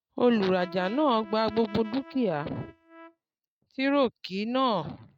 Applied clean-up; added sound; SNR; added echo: neural mask model RNNoise.